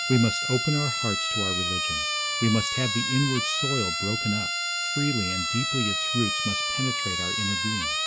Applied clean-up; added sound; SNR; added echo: none; Siren; -1 dB; none.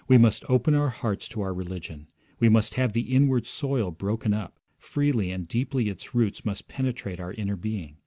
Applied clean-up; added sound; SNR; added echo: none; none; none; none.